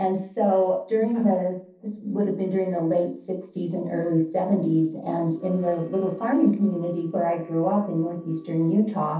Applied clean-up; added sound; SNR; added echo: neural separator model SepFormer DNS4.